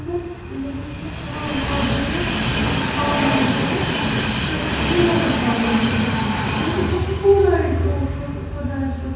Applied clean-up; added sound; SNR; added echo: none; Train; 1 dB; reverberation time 1.3 s.